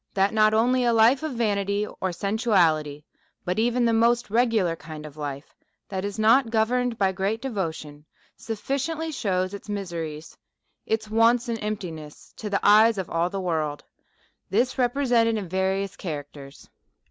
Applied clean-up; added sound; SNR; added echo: none; none; none; none.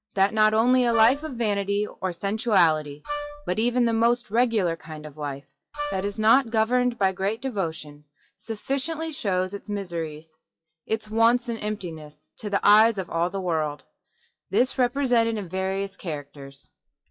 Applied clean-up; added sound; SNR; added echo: classical method WPE with log-MMSE.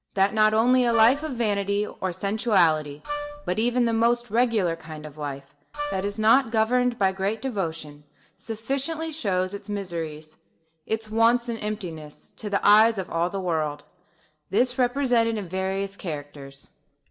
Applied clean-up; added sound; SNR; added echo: none; Wind instrument, woodwind instrument; 9 dB; reverberation time 0.5 s.